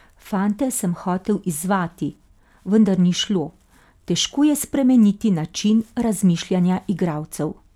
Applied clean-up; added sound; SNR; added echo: none; none; none; none.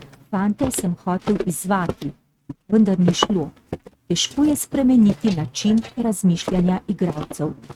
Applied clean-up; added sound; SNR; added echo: neural mask model RNNoise.